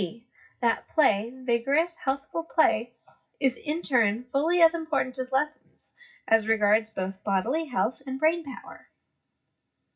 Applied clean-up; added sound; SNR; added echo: none; none; none; reverberation time 0.4 s.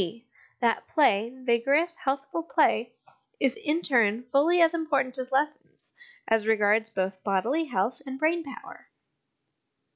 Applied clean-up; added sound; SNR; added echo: none; none; none; none.